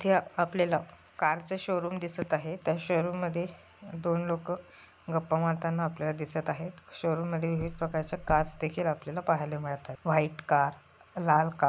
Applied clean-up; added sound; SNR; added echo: none; Car; 11 dB; none.